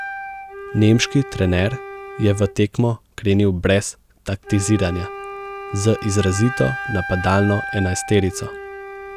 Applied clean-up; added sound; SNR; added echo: none; Wind instrument, woodwind instrument; 12 dB; none.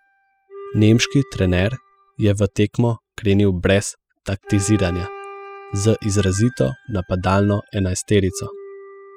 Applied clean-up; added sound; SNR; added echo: classical method spectral subtraction.